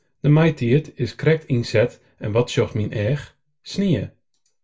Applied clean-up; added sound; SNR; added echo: none; none; none; reverberation time 0.2 s.